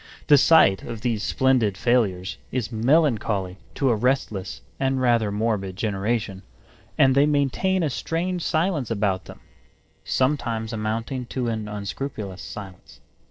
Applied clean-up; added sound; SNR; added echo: neural separator model SepFormer DNS4.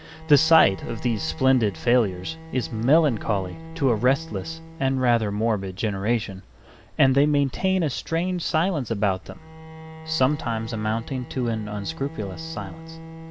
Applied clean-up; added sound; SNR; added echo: none; Bowed string instrument; 17 dB; none.